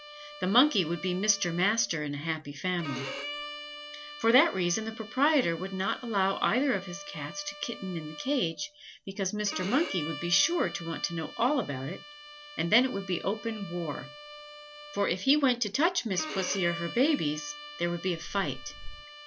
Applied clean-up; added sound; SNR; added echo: none; Wind + Bowed string instrument; 13 dB; none.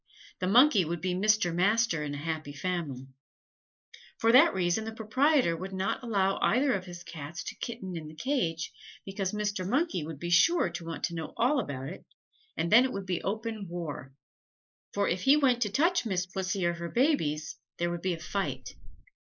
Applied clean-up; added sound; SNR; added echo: neural mask model Resemble Enhance denoiser.